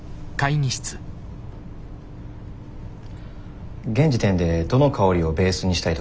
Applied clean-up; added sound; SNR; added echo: none; none; none; none.